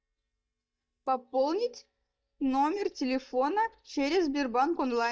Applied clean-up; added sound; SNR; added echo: neural mask model DeepFilterNet 3.